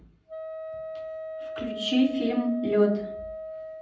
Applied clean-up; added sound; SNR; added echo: none; Wind instrument, woodwind instrument; 8 dB; reverberation time 0.6 s.